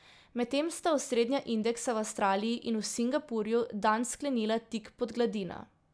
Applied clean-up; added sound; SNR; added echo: none; none; none; none.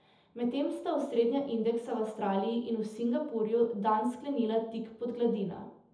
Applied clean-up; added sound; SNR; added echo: none; none; none; reverberation time 0.7 s.